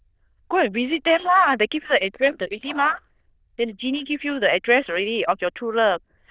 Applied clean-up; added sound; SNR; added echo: neural diffusion model UNIVERSE++.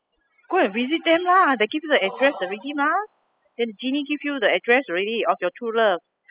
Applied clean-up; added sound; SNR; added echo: classical method spectral subtraction.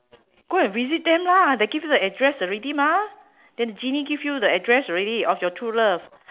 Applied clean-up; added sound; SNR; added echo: none; none; none; none.